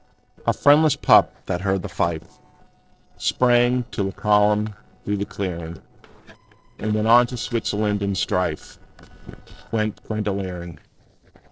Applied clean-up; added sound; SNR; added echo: neural separator model SepFormer DNS4.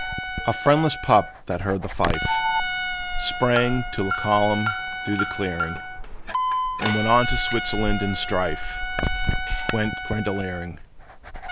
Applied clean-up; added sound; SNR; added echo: none; Alarm + Trumpet; 2 dB; none.